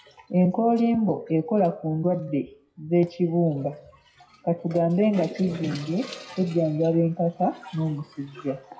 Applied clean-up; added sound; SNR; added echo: classical method WPE with log-MMSE.